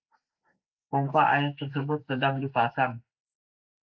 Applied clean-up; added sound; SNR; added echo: neural mask model Resemble Enhance denoiser.